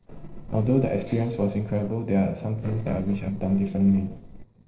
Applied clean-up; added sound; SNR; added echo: neural separator model SepFormer DNS4.